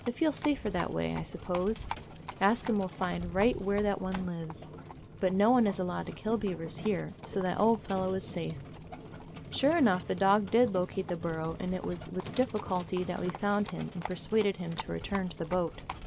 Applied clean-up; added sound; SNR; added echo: none; Livestock, farm animals, working animals; 12 dB; none.